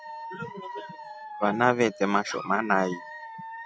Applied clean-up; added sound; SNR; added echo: none; Alarm / Dog; 13 dB; none.